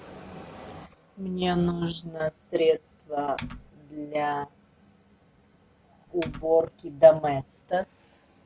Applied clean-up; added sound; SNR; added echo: none; Typing; 12 dB; none.